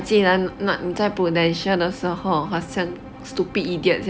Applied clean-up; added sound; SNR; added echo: none; Bowed string instrument; 20 dB; none.